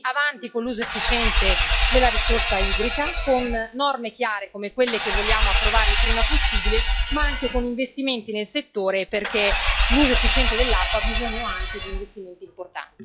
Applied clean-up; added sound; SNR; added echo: classical method log-MMSE.